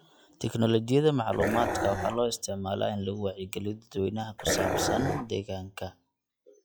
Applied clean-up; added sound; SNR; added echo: classical method log-MMSE.